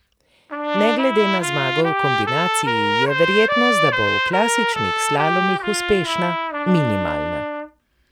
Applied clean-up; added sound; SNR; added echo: none; Trumpet; -1 dB; none.